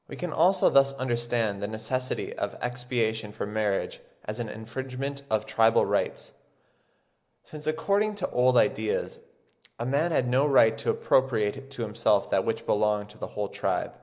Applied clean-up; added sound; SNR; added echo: none; none; none; none.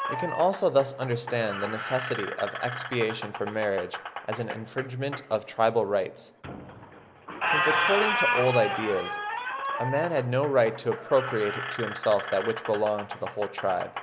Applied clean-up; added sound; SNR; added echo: none; Squeak; 5 dB; none.